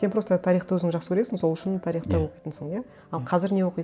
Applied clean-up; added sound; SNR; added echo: none; none; none; none.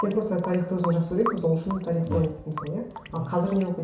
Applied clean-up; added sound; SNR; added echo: none; Drip / Sink (filling or washing) / Water tap, faucet; 13 dB; reverberation time 0.6 s.